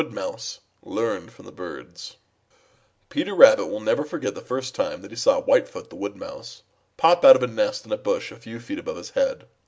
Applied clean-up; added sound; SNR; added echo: none; none; none; none.